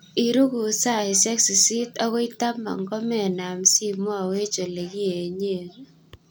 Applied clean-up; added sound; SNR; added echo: none; none; none; none.